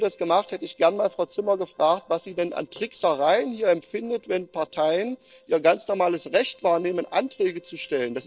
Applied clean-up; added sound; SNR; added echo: neural separator model SepFormer DNS4.